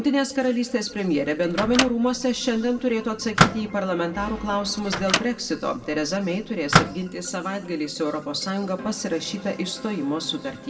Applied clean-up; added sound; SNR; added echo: none; Microwave oven; 3 dB; reverberation time 1.6 s.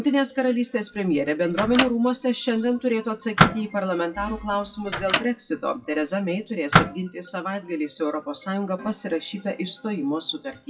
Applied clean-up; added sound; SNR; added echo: classical method WPE with log-MMSE.